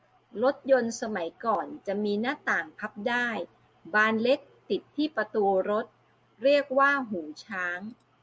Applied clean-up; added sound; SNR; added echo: none; none; none; none.